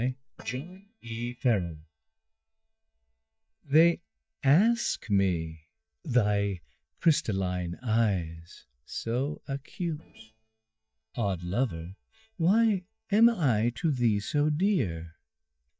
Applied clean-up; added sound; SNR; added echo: neural mask model DeepFilterNet 3.